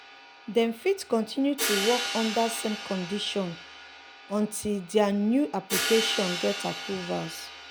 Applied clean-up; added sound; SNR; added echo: none; Hi-hat; 7 dB; none.